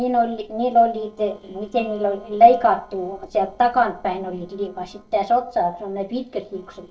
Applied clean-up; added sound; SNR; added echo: neural separator model SepFormer DNS4.